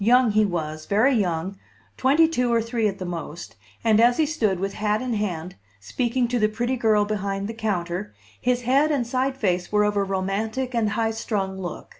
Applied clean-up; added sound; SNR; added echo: none; none; none; none.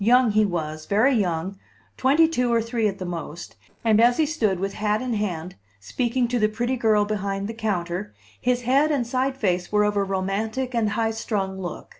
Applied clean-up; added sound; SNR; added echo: neural separator model SepFormer DNS4.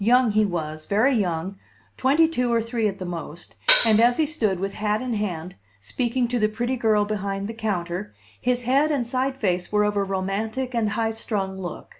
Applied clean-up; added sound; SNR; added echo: none; Hi-hat; -3 dB; none.